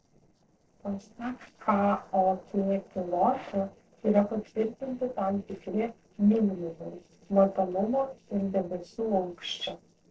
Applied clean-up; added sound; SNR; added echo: neural separator model SepFormer DNS4.